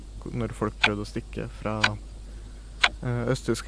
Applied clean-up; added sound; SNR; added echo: none; Clock; 0 dB; none.